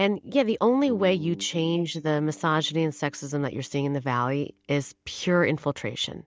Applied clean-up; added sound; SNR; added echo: neural mask model DeepFilterNet 3.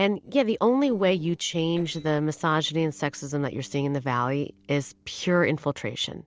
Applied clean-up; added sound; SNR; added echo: neural separator model SepFormer DNS4.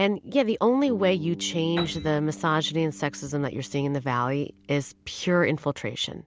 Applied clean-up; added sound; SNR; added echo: none; Bass guitar + Piano; 17 dB; none.